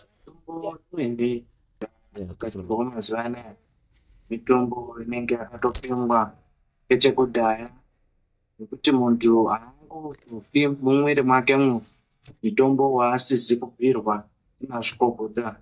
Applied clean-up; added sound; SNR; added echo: neural mask model DeepFilterNet 3.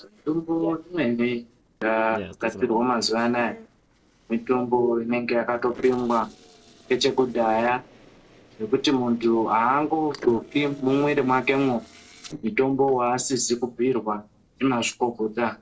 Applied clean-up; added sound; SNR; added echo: neural separator model SepFormer DNS4.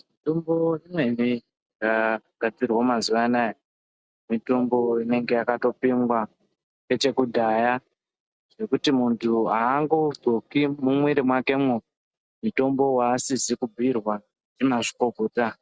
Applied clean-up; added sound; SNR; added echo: none; none; none; none.